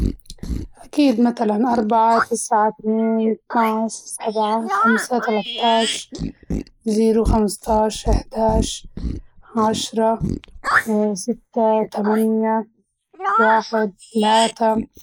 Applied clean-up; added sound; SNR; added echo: neural mask model Resemble Enhance denoiser.